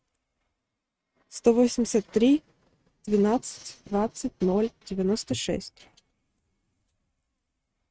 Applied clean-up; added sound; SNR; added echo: neural mask model RNNoise.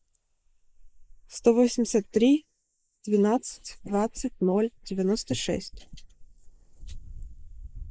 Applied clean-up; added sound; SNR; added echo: neural mask model Resemble Enhance denoiser.